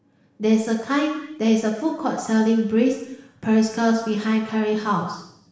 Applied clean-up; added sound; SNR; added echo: none; none; none; reverberation time 0.9 s.